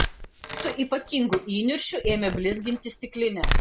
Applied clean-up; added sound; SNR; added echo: none; Domestic sounds, home sounds; 1 dB; none.